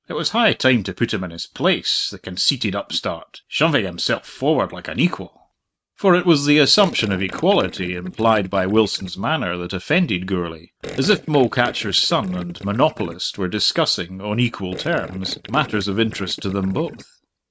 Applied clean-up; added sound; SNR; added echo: neural mask model RNNoise.